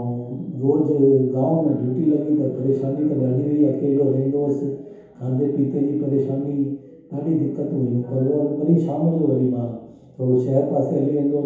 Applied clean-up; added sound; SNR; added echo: none; none; none; reverberation time 0.8 s.